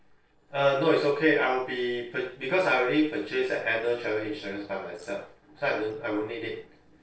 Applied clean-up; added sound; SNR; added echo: neural separator model SepFormer DNS4.